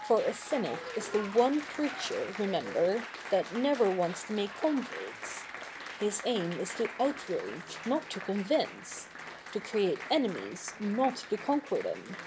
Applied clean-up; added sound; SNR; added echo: none; Applause; 11 dB; none.